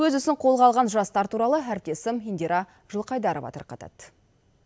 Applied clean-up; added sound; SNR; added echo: none; none; none; none.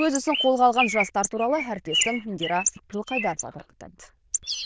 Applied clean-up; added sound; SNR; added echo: neural diffusion model UNIVERSE++.